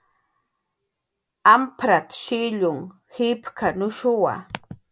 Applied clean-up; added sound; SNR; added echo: none; none; none; none.